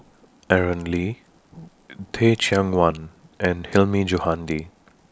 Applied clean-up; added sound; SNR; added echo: none; none; none; none.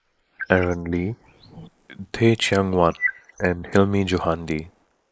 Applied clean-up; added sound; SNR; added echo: neural mask model Resemble Enhance denoiser.